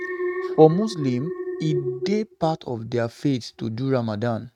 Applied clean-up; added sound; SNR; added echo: neural mask model RNNoise.